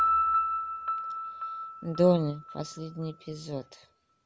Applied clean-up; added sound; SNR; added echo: none; Piano; 0 dB; none.